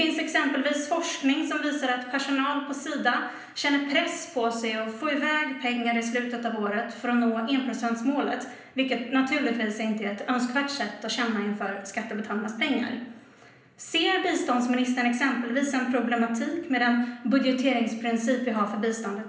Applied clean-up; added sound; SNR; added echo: none; none; none; reverberation time 0.8 s.